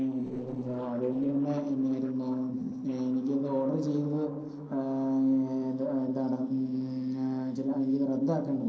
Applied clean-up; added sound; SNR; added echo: neural separator model SepFormer DNS4.